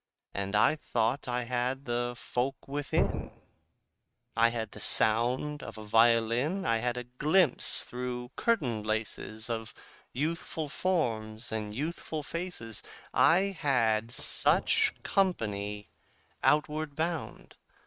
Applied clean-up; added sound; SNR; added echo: neural mask model RNNoise.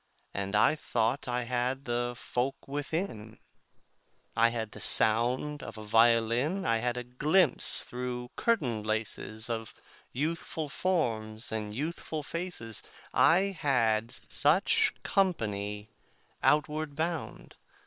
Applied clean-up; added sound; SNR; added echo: neural separator model SepFormer WHAM!.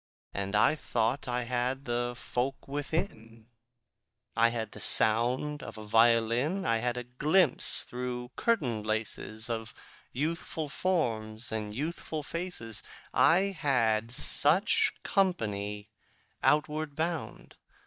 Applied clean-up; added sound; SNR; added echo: neural mask model DeepFilterNet 3.